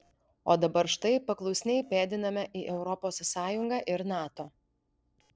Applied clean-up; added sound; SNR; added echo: neural separator model SepFormer DNS4.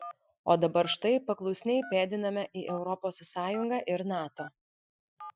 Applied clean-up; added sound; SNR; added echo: classical method Wiener filter.